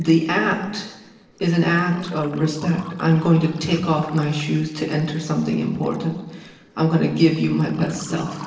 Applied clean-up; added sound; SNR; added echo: neural separator model SepFormer DNS4.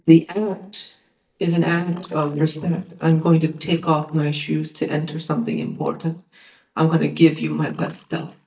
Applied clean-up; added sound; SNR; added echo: neural mask model DeepFilterNet 3.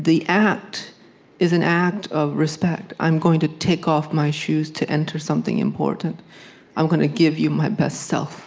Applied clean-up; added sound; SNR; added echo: none; none; none; none.